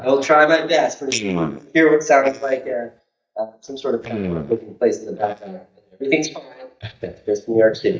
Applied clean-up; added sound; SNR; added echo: neural mask model DeepFilterNet 3.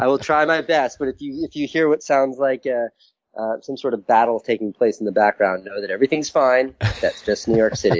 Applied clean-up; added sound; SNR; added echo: none; none; none; none.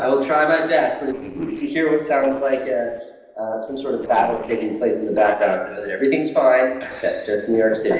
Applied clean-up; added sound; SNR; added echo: neural separator model SepFormer DNS4.